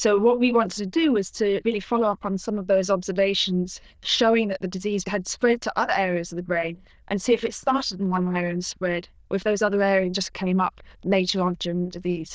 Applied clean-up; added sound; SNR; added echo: neural diffusion model UNIVERSE++.